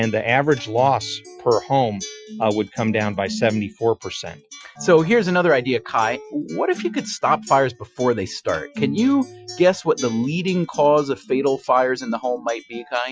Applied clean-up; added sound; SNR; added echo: classical method Wiener filter.